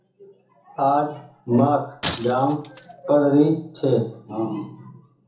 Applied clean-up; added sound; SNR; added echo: none; Shatter; 13 dB; reverberation time 0.6 s.